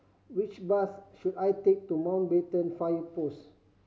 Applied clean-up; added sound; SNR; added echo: none; none; none; none.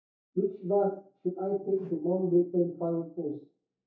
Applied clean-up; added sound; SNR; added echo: neural mask model DeepFilterNet 3.